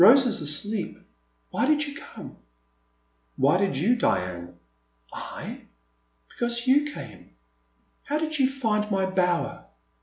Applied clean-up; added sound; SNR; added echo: none; none; none; none.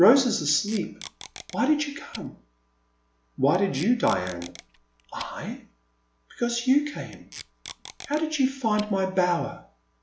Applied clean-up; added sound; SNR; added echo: none; Packing tape, duct tape; 18 dB; none.